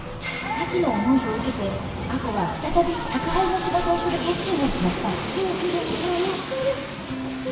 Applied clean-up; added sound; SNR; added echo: none; Aircraft; 9 dB; reverberation time 1.1 s.